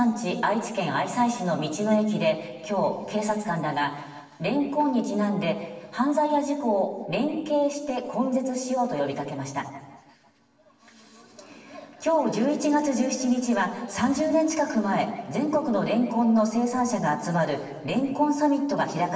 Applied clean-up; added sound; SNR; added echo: none; none; none; reverberation time 1.4 s.